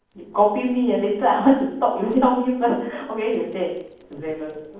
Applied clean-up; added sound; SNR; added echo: neural separator model SepFormer DNS4.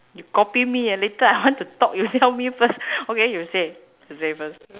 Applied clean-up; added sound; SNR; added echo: none; none; none; none.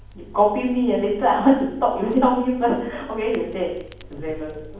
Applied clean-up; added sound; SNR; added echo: none; Crackle; 18 dB; reverberation time 1.2 s.